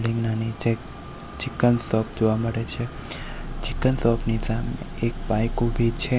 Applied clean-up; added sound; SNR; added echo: none; none; none; none.